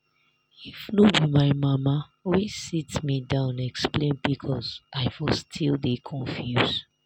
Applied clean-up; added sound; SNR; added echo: none; none; none; none.